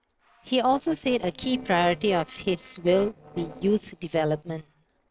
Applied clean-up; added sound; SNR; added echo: neural separator model SepFormer DNS4.